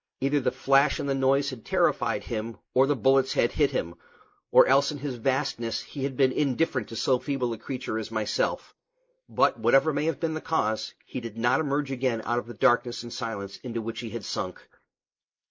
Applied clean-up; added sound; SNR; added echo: neural mask model Resemble Enhance denoiser.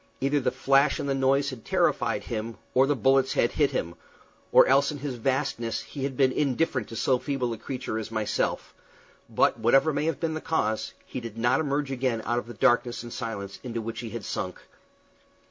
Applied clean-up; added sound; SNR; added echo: none; none; none; none.